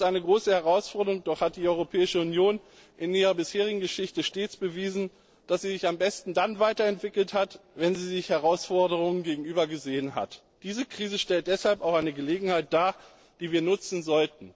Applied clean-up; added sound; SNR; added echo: neural separator model SepFormer DNS4.